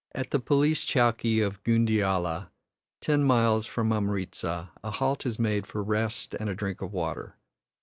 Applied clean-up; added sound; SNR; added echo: none; none; none; none.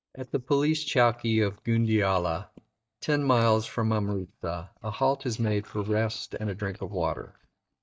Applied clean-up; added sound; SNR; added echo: neural mask model DeepFilterNet 3.